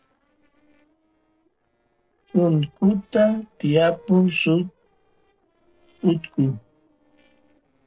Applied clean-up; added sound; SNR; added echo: neural separator model SepFormer DNS4.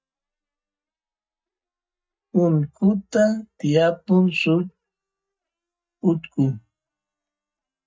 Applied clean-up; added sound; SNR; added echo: neural mask model DeepFilterNet 3.